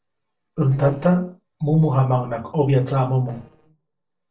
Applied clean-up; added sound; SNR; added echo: neural separator model SepFormer DNS4.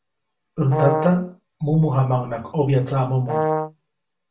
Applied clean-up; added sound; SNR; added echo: none; Brass instrument; 2 dB; reverberation time 0.3 s.